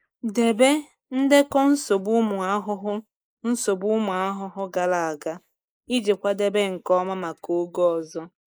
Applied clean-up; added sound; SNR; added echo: neural mask model Resemble Enhance denoiser.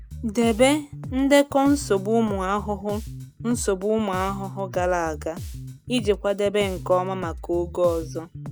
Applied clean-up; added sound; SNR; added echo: none; Bass guitar; 12 dB; none.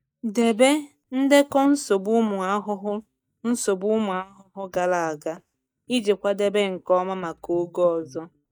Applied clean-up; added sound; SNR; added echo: neural mask model DeepFilterNet 3.